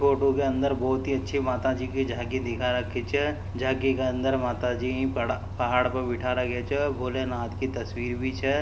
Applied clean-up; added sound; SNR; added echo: none; Bus; 8 dB; none.